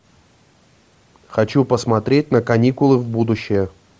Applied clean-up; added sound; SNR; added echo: none; none; none; none.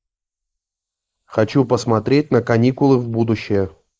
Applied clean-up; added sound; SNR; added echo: neural mask model Resemble Enhance denoiser.